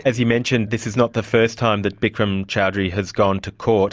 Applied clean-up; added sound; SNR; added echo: none; none; none; none.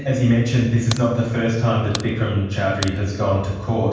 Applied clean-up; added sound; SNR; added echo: none; Crack; 14 dB; reverberation time 1.2 s.